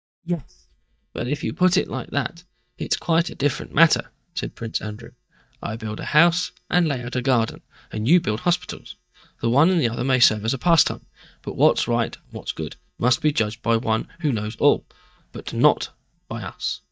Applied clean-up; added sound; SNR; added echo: neural mask model DeepFilterNet 3.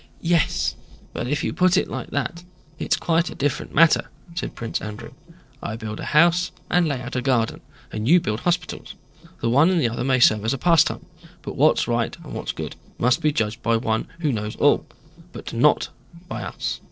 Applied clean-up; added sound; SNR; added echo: neural separator model SepFormer DNS4.